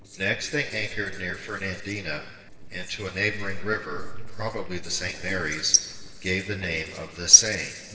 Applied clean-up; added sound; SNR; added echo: neural separator model SepFormer DNS4.